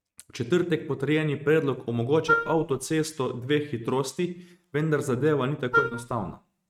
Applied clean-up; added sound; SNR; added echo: neural mask model RNNoise.